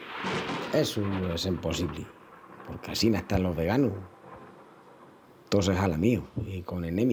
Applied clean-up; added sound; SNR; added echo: none; Thunder; 12 dB; none.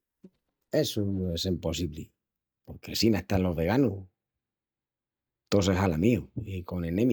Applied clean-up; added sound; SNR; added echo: neural mask model DeepFilterNet 3.